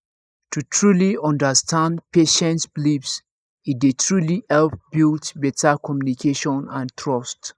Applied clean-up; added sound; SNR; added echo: neural mask model Resemble Enhance denoiser.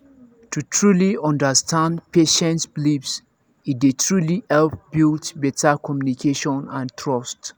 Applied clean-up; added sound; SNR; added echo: none; none; none; none.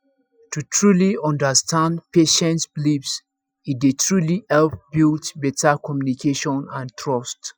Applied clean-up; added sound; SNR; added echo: classical method Wiener filter.